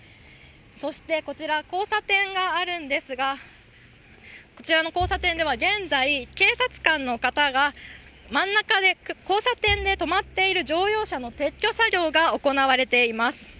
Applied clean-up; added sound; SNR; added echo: none; Bowed string instrument; 17 dB; none.